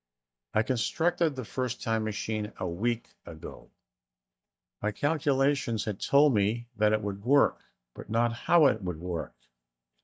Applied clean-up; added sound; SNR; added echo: neural mask model DeepFilterNet 3.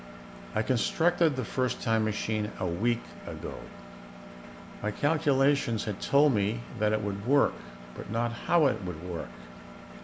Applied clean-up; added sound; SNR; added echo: none; Engine; 15 dB; none.